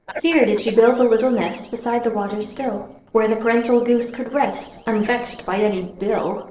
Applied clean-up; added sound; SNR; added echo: neural separator model SepFormer DNS4.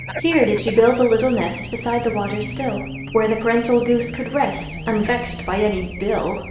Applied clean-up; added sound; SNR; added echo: none; Race car, auto racing / Alarm; 11 dB; reverberation time 0.7 s.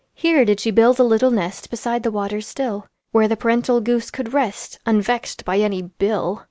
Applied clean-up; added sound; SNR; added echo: none; none; none; none.